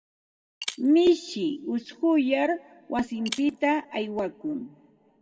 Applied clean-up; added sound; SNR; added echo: none; Shatter; 17 dB; reverberation time 1.3 s.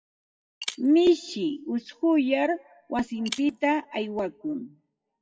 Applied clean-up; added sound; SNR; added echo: classical method WPE with log-MMSE.